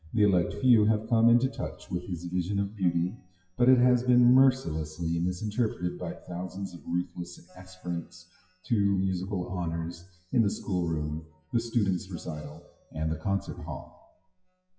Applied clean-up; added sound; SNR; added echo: classical method WPE with log-MMSE.